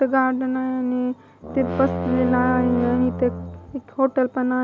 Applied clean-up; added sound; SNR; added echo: none; Brass instrument; 7 dB; none.